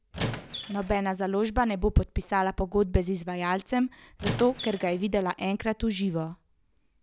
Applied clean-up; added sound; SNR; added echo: none; Squeak; 6 dB; none.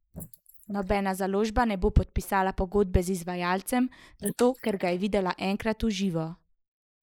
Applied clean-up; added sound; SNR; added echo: neural mask model Resemble Enhance denoiser.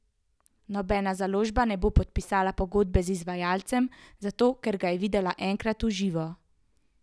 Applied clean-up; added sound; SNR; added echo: none; none; none; none.